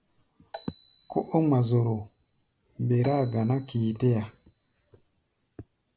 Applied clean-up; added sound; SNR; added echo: none; Marimba, xylophone; 16 dB; none.